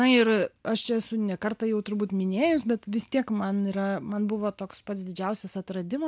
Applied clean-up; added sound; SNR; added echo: none; none; none; none.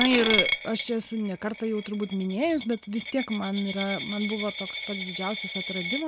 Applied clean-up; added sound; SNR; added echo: none; Coin (dropping); 2 dB; none.